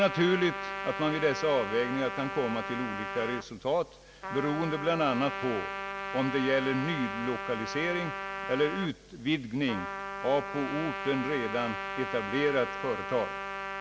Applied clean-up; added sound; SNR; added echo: none; Trumpet; 6 dB; none.